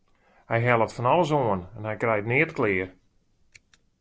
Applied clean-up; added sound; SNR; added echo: none; none; none; none.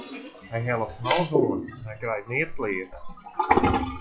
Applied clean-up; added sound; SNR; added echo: classical method log-MMSE.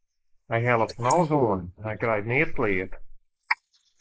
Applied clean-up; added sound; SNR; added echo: neural mask model Resemble Enhance denoiser.